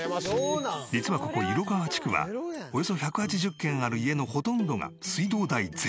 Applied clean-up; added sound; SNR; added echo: none; none; none; none.